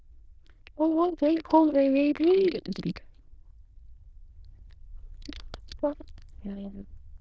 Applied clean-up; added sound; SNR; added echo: neural diffusion model UNIVERSE++.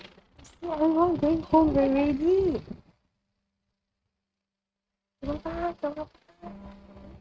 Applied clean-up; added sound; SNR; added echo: neural mask model RNNoise.